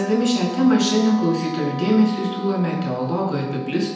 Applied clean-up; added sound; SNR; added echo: none; Wind instrument, woodwind instrument; 12 dB; reverberation time 0.9 s.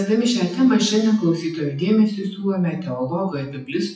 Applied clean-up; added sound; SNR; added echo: classical method WPE with log-MMSE.